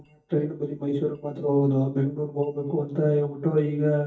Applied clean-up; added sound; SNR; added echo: neural mask model DeepFilterNet 3.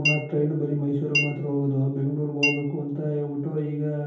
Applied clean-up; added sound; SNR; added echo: none; Chink, clink; 5 dB; reverberation time 0.7 s.